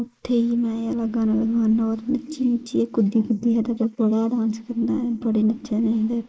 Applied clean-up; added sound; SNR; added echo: neural mask model Resemble Enhance denoiser.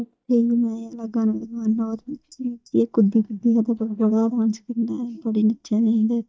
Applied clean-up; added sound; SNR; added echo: neural mask model DeepFilterNet 3.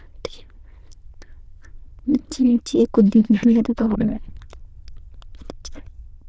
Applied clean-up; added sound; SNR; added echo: neural diffusion model UNIVERSE++.